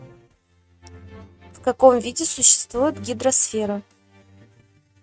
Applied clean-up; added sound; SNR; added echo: neural mask model RNNoise.